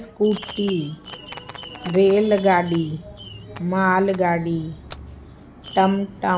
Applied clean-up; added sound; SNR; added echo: none; Fireworks; 19 dB; none.